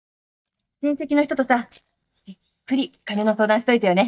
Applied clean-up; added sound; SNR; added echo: neural mask model DeepFilterNet 3.